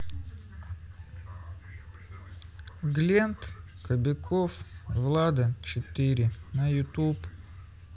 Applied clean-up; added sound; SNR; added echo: none; none; none; none.